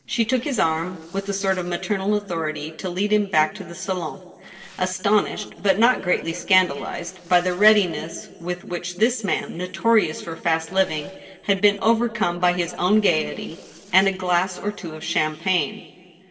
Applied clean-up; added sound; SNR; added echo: neural separator model SepFormer DNS4.